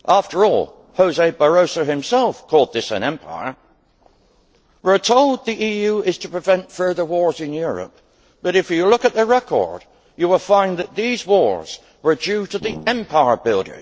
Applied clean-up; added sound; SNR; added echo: neural separator model SepFormer DNS4.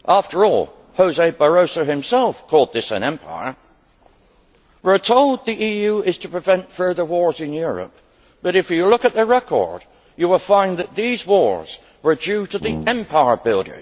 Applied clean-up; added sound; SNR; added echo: none; Brass instrument; 12 dB; none.